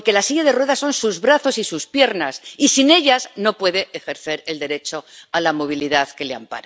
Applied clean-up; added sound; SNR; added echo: none; none; none; none.